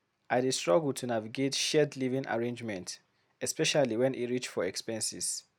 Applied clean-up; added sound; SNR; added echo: none; none; none; none.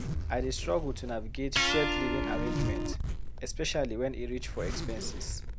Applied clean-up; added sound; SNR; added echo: none; Zipper (clothing) + Electric guitar; -2 dB; none.